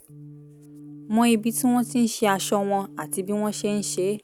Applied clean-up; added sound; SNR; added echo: none; Organ; 19 dB; none.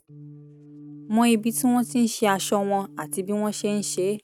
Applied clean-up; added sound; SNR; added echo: neural mask model RNNoise.